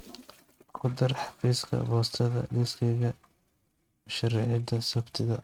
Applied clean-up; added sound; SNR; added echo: neural mask model RNNoise.